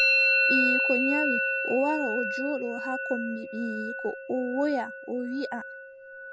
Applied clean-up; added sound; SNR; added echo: none; Musical instrument; -2 dB; none.